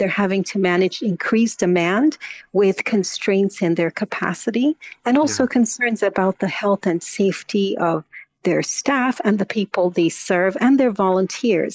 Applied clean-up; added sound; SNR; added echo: neural mask model Resemble Enhance denoiser.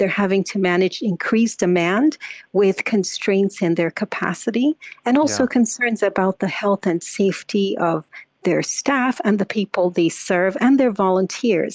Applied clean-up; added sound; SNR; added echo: none; none; none; none.